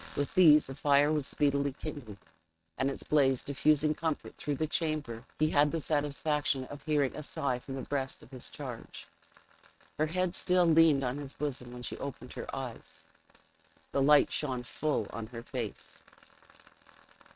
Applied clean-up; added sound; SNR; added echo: neural mask model RNNoise.